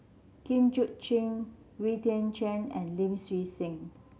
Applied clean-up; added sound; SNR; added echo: none; none; none; none.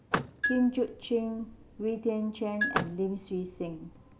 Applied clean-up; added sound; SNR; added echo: none; Vehicle + Marimba, xylophone; 4 dB; none.